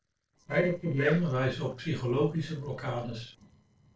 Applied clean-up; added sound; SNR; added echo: neural separator model SepFormer DNS4.